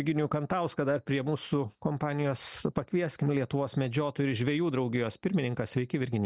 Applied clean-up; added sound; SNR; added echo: none; none; none; none.